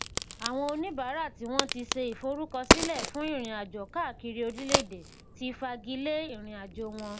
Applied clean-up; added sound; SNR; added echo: none; Crack; -2 dB; none.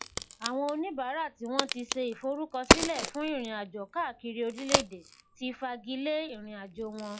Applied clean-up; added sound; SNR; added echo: classical method log-MMSE.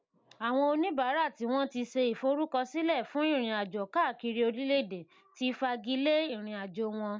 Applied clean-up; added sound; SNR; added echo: none; none; none; none.